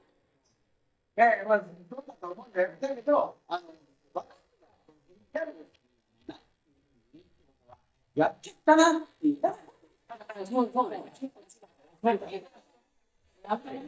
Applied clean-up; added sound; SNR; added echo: neural mask model DeepFilterNet 3.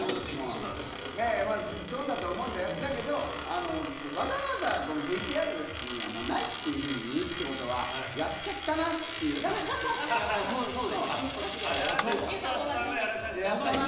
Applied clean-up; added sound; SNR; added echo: none; Coin (dropping); 6 dB; reverberation time 1.0 s.